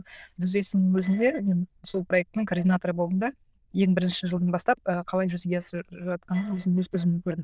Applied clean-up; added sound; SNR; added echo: neural diffusion model UNIVERSE++.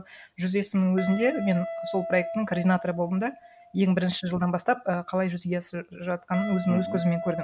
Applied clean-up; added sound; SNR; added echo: none; Guitar; 12 dB; none.